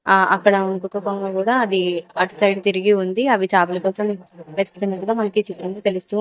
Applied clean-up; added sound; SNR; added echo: neural mask model DeepFilterNet 3.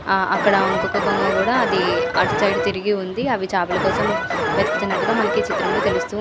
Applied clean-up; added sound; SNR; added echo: none; Alarm; 0 dB; none.